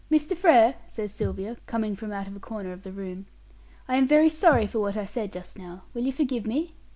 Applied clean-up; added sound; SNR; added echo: none; Thump, thud; 12 dB; none.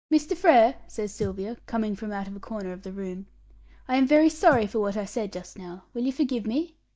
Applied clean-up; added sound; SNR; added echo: neural mask model DeepFilterNet 3.